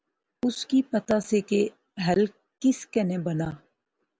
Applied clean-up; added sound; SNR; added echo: none; none; none; none.